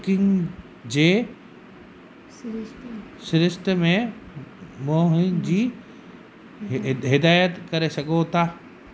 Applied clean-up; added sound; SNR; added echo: none; none; none; none.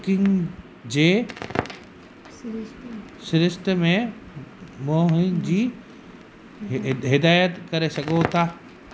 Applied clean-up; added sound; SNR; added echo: none; Crackle; 15 dB; none.